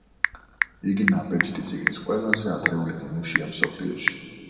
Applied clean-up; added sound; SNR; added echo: none; Telephone / Typing; 2 dB; reverberation time 2.3 s.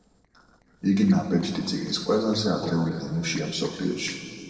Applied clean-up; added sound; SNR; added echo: neural separator model SepFormer DNS4.